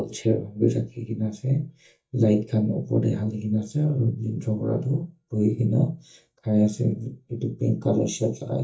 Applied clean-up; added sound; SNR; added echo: neural mask model DeepFilterNet 3.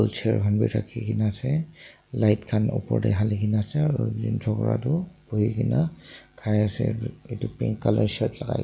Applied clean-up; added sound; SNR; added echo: none; none; none; none.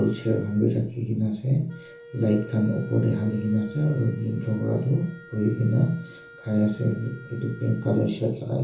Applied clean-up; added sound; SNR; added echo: none; Wind instrument, woodwind instrument; 20 dB; reverberation time 0.7 s.